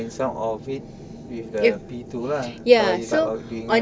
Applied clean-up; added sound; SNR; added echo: none; none; none; none.